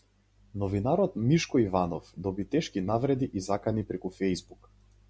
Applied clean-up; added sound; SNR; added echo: none; none; none; none.